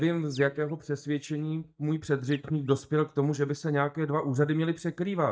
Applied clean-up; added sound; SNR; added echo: neural mask model DeepFilterNet 3.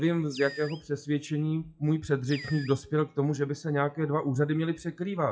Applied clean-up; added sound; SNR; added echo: classical method WPE with log-MMSE.